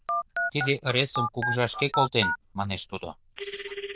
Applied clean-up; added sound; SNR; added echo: neural diffusion model UNIVERSE++.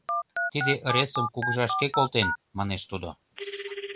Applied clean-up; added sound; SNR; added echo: none; Telephone; 2 dB; none.